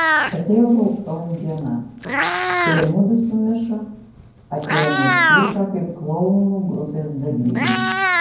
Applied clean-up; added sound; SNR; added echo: none; Meow; 2 dB; reverberation time 0.9 s.